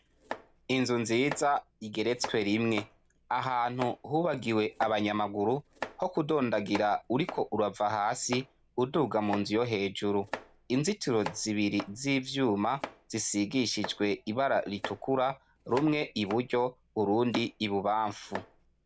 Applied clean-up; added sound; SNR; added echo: none; Domestic sounds, home sounds; 15 dB; none.